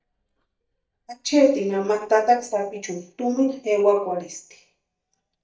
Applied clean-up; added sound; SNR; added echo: neural mask model DeepFilterNet 3.